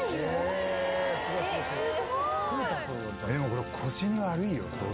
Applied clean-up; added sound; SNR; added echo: none; none; none; none.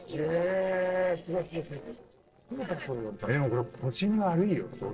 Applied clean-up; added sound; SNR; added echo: neural separator model SepFormer DNS4.